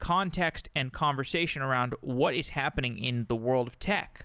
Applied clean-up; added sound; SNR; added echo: none; none; none; none.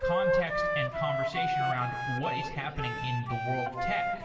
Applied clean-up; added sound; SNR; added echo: none; Wind instrument, woodwind instrument; -3 dB; reverberation time 2.4 s.